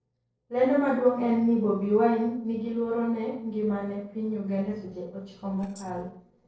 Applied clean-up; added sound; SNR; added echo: neural separator model SepFormer DNS4.